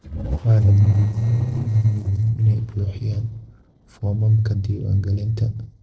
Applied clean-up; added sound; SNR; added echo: neural separator model SepFormer DNS4.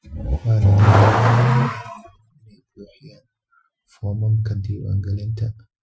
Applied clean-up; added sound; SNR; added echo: classical method Wiener filter.